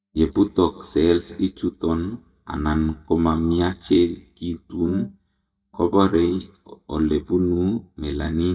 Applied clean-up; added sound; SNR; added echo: neural mask model DeepFilterNet 3.